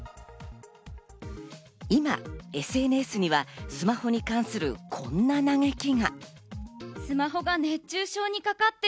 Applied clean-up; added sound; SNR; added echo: none; none; none; none.